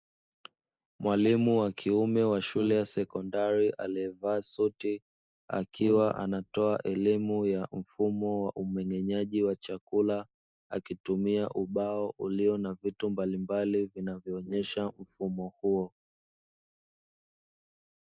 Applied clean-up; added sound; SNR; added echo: neural mask model Resemble Enhance denoiser.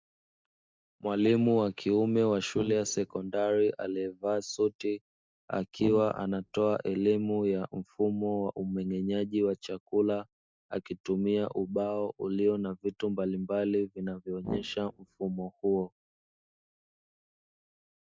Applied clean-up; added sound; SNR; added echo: neural mask model DeepFilterNet 3.